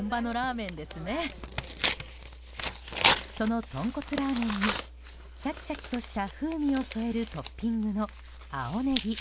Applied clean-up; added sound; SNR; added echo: none; Tearing; 1 dB; none.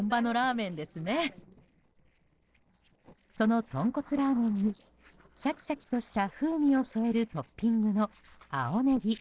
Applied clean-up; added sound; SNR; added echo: neural separator model SepFormer DNS4.